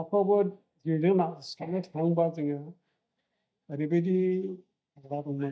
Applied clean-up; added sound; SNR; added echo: neural mask model DeepFilterNet 3.